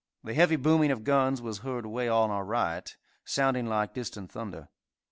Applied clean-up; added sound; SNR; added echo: none; none; none; none.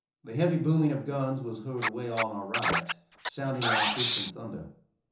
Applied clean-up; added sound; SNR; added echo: none; Scratching (performance technique); -2 dB; reverberation time 0.7 s.